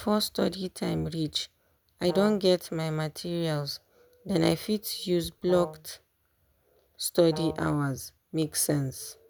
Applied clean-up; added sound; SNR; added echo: none; Brass instrument; 11 dB; none.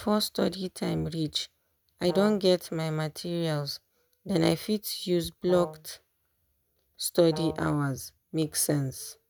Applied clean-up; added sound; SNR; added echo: neural mask model RNNoise.